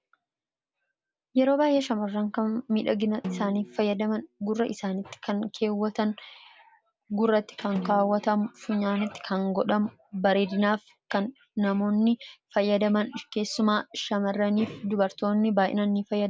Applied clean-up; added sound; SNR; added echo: none; Snare drum; 14 dB; none.